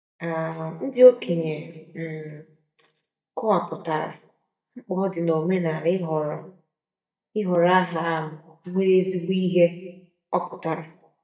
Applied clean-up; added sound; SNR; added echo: neural mask model DeepFilterNet 3.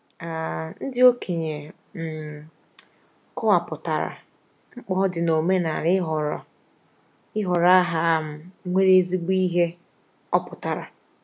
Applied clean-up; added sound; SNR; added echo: none; none; none; none.